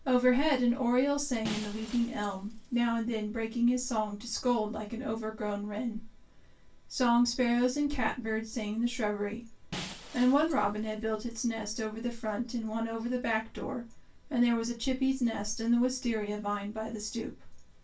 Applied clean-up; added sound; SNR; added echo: none; Shatter; 17 dB; reverberation time 0.2 s.